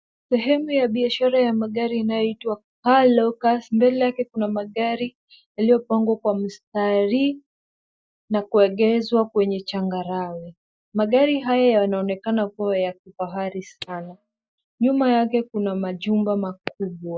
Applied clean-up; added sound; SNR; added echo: neural mask model DeepFilterNet 3.